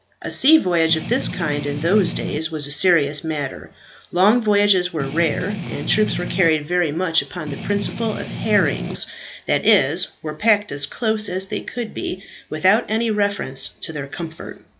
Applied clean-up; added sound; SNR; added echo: none; Strum; 6 dB; none.